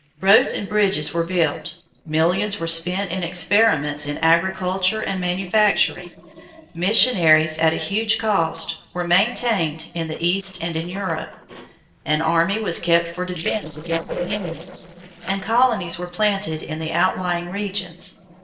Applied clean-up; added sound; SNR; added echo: neural separator model SepFormer DNS4.